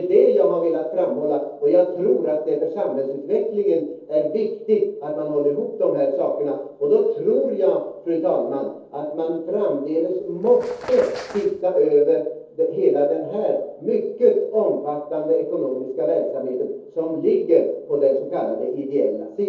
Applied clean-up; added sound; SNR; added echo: neural separator model SepFormer DNS4.